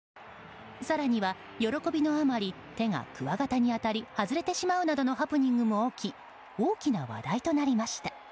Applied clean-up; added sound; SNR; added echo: none; none; none; none.